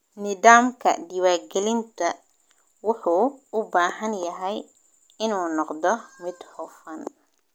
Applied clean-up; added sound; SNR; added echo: none; none; none; none.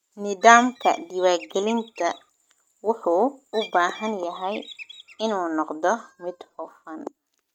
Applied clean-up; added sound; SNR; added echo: neural mask model RNNoise.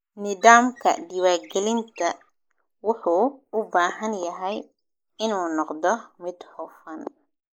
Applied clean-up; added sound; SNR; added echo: neural mask model Resemble Enhance denoiser.